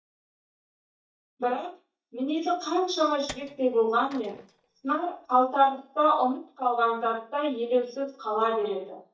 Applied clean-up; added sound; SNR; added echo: neural mask model DeepFilterNet 3.